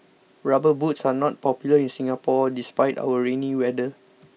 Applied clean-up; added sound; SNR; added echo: none; none; none; none.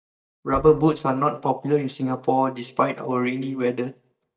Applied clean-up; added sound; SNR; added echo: neural mask model DeepFilterNet 3.